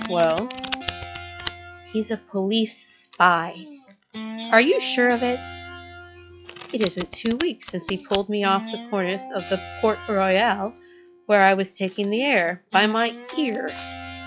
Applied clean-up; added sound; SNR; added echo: classical method log-MMSE.